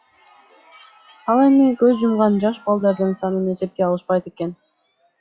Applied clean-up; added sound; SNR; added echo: classical method log-MMSE.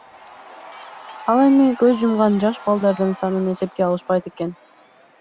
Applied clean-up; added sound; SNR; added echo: none; Crowd / Cheering; 20 dB; none.